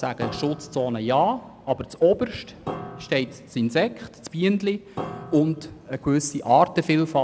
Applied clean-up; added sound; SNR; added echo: none; Piano; 16 dB; none.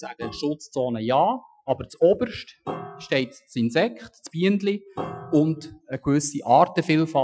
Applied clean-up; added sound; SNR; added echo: classical method Wiener filter.